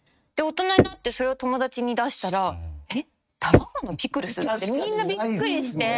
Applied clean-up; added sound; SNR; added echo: neural mask model RNNoise.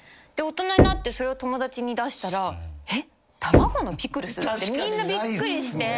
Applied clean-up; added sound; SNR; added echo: none; Knock; -1 dB; none.